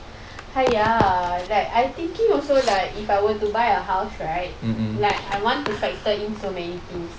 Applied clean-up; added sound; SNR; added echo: none; Bark; 20 dB; none.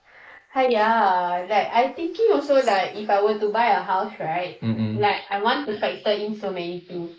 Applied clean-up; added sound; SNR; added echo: neural mask model Resemble Enhance denoiser.